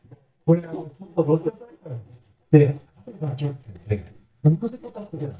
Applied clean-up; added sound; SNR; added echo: neural mask model DeepFilterNet 3.